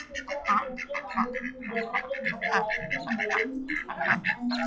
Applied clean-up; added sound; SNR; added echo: classical method WPE with log-MMSE.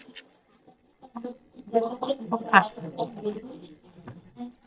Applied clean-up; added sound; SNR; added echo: neural mask model DeepFilterNet 3.